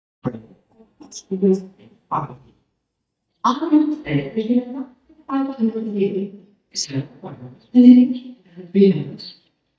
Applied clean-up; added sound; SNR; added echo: neural mask model DeepFilterNet 3.